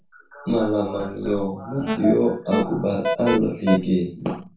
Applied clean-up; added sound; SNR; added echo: none; Alarm; 2 dB; reverberation time 0.3 s.